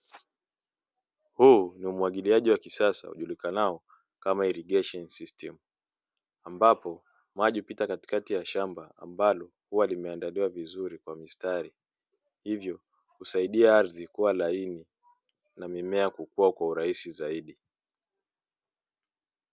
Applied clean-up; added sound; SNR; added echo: none; none; none; none.